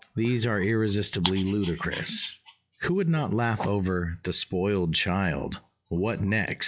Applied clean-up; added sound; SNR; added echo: classical method log-MMSE.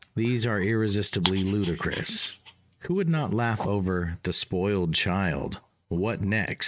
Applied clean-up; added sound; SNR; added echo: neural mask model RNNoise.